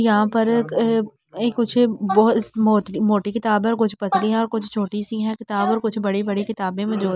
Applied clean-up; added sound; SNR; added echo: none; none; none; none.